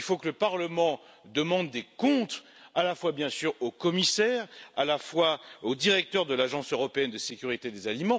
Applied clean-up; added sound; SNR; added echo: none; none; none; none.